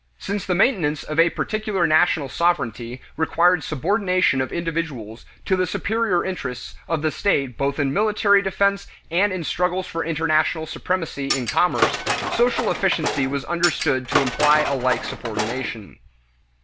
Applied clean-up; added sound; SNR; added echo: none; Tools; 3 dB; none.